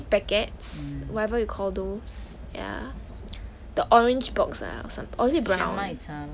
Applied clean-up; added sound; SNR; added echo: none; Thunder; 16 dB; none.